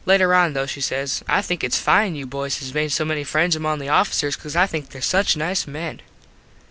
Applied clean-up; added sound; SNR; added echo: none; none; none; none.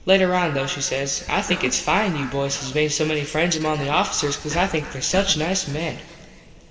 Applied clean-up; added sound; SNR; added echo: none; Cough; 19 dB; reverberation time 2.3 s.